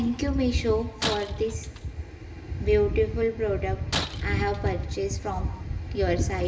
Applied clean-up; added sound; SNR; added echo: none; Shatter; 11 dB; reverberation time 1.7 s.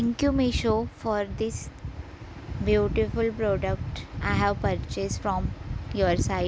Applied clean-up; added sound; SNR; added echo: none; none; none; none.